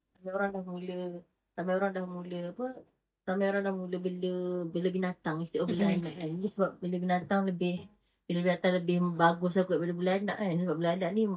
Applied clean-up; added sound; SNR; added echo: neural mask model DeepFilterNet 3.